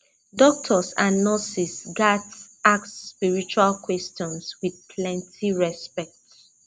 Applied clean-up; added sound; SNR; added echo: none; none; none; none.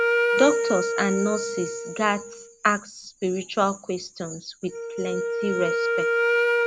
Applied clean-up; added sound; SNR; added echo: none; Wind instrument, woodwind instrument; -1 dB; none.